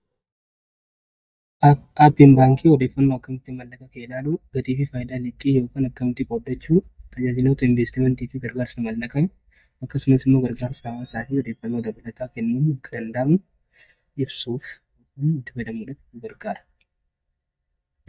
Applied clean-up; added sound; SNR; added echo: neural mask model DeepFilterNet 3.